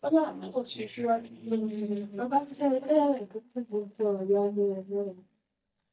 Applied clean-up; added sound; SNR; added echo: neural mask model DeepFilterNet 3.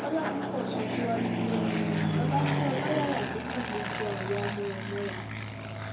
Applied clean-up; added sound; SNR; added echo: none; Fixed-wing aircraft, airplane; -4 dB; reverberation time 0.2 s.